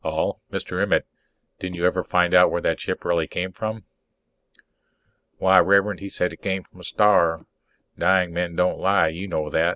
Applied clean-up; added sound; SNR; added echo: none; none; none; none.